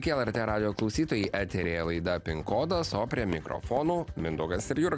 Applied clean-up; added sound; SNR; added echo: none; Run; 17 dB; none.